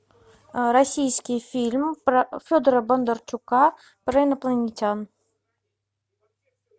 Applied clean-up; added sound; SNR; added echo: none; none; none; none.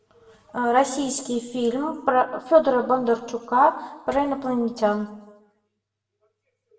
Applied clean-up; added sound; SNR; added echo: none; none; none; reverberation time 0.8 s.